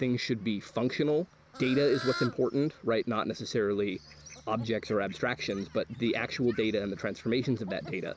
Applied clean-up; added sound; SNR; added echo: none; Fowl; 17 dB; none.